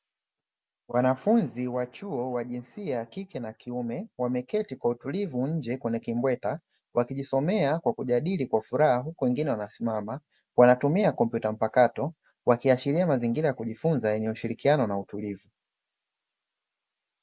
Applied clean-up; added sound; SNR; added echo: none; none; none; none.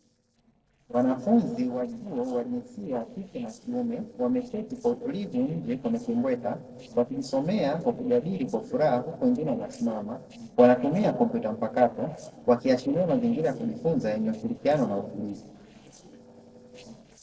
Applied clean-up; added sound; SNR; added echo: neural separator model SepFormer DNS4.